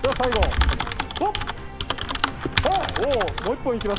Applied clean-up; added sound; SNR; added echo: none; Typing; 0 dB; none.